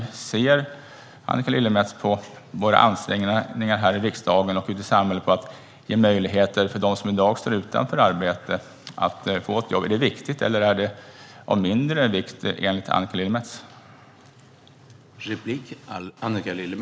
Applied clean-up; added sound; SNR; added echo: none; none; none; none.